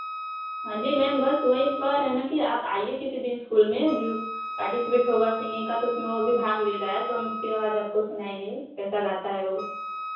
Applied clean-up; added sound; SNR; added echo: none; Wind instrument, woodwind instrument; 9 dB; reverberation time 0.6 s.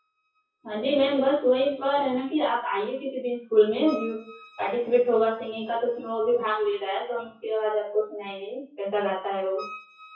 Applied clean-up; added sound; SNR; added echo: classical method WPE with log-MMSE.